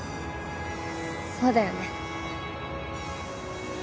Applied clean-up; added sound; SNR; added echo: none; Drill; 17 dB; none.